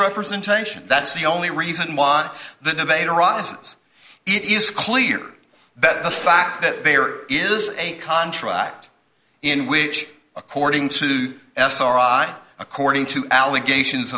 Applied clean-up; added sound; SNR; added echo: none; none; none; none.